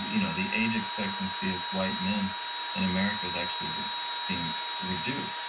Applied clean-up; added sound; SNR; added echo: none; Engine / Drill; 0 dB; reverberation time 0.1 s.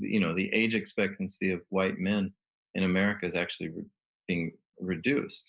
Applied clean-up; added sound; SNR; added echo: none; none; none; none.